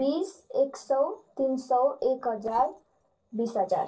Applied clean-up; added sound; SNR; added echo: neural separator model SepFormer DNS4.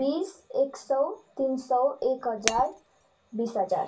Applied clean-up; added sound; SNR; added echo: none; Shatter; 9 dB; reverberation time 0.2 s.